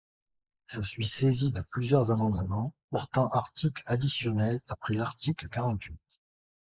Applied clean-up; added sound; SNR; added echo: neural mask model Resemble Enhance denoiser.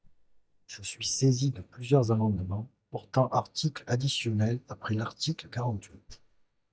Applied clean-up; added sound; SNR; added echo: neural mask model DeepFilterNet 3.